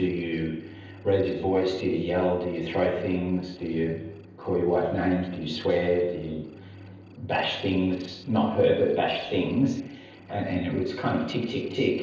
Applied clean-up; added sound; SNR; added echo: neural separator model SepFormer DNS4.